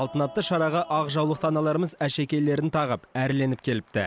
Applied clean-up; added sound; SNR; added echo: none; none; none; none.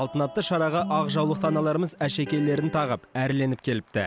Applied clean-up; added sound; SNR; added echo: none; Electric guitar; 10 dB; none.